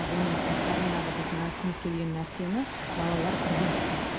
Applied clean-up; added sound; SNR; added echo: none; Ocean; -1 dB; none.